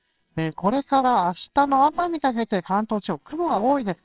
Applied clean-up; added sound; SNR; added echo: neural separator model SepFormer WHAMR!.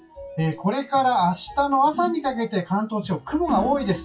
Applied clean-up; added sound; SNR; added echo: classical method WPE with log-MMSE.